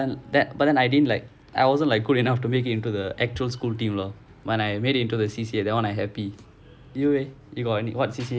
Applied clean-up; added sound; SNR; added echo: none; none; none; none.